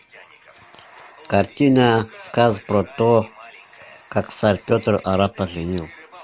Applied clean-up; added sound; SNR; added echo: none; none; none; none.